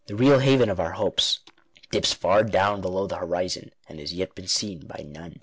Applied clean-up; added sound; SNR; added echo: none; none; none; none.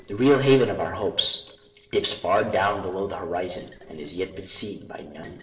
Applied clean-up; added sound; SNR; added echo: neural separator model SepFormer DNS4.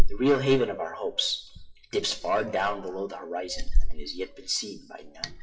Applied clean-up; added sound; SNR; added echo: classical method WPE with log-MMSE.